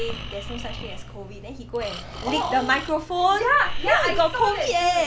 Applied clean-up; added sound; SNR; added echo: none; Breathing; 9 dB; none.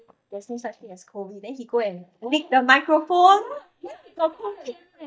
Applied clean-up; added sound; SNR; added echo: neural mask model DeepFilterNet 3.